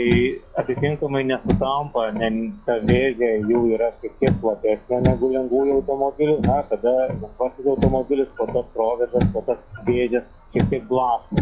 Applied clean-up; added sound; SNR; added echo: classical method log-MMSE.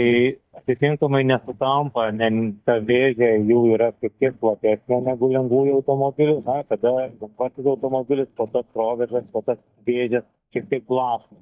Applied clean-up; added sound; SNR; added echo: neural mask model DeepFilterNet 3.